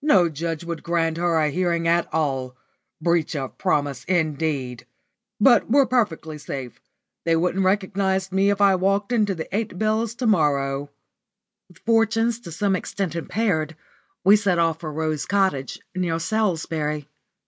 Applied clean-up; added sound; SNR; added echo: none; none; none; none.